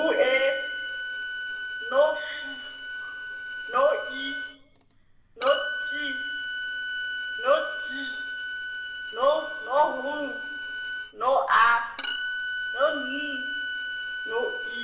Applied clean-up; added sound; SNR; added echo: none; Bowed string instrument; 5 dB; reverberation time 1.1 s.